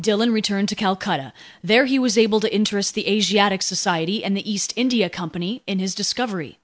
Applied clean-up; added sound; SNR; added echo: none; none; none; none.